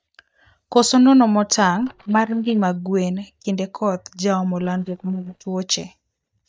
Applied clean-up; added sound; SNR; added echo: neural mask model DeepFilterNet 3.